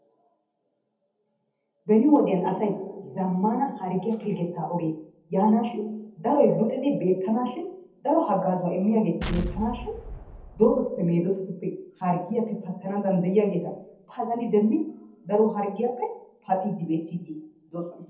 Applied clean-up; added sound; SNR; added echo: none; Explosion; 9 dB; reverberation time 0.6 s.